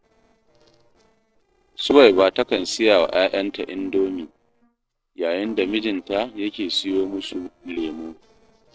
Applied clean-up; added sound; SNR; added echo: neural separator model SepFormer DNS4.